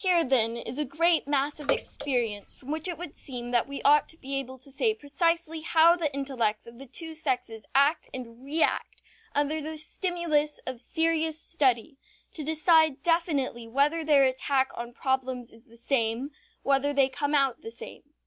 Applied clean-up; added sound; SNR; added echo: none; Bathtub (filling or washing) / Water / Splash, splatter; 11 dB; none.